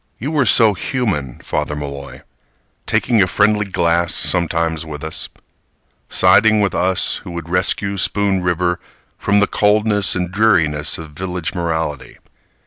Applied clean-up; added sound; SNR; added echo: none; none; none; none.